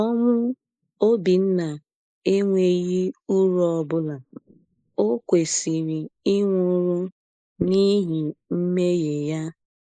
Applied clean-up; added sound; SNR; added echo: neural mask model Resemble Enhance denoiser.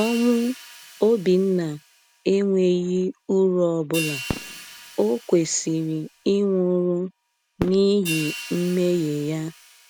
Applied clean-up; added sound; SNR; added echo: none; Hi-hat + Fireworks; 14 dB; none.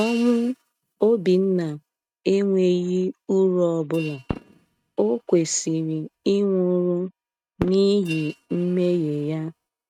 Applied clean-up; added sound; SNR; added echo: neural mask model RNNoise.